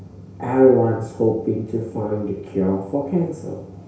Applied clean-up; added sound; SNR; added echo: none; none; none; reverberation time 0.6 s.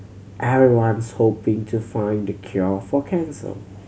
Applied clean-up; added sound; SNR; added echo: none; none; none; none.